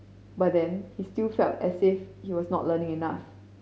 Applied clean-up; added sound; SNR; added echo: none; none; none; none.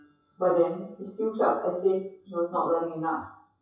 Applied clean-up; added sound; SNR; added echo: classical method WPE with log-MMSE.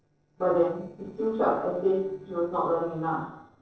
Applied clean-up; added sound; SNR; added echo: neural separator model SepFormer DNS4.